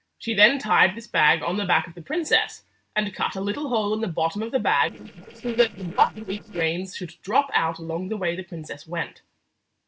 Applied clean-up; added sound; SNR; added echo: neural separator model SepFormer DNS4.